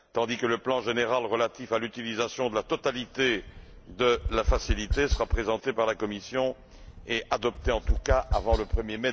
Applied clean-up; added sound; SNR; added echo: none; Tap; 3 dB; none.